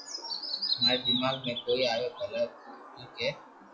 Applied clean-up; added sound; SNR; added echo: classical method log-MMSE.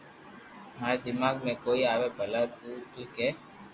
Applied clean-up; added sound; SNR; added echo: none; none; none; none.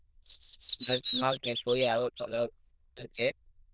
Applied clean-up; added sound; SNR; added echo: neural diffusion model UNIVERSE++.